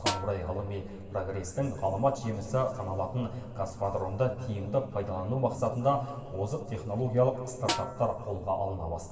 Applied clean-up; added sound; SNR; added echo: none; Snare drum; 7 dB; reverberation time 2.4 s.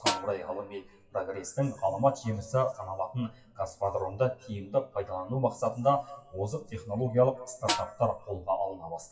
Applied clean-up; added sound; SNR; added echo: classical method WPE with log-MMSE.